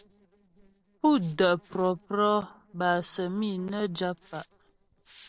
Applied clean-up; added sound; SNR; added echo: neural separator model SepFormer DNS4.